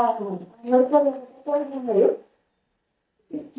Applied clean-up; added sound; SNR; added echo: neural mask model DeepFilterNet 3.